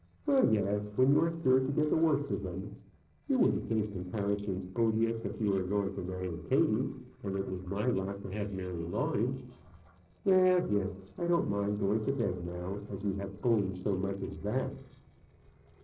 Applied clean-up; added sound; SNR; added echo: neural separator model SepFormer DNS4.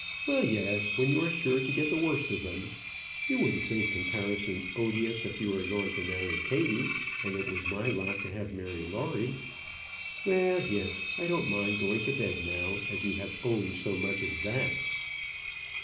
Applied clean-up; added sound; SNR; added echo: none; Engine; 3 dB; reverberation time 0.5 s.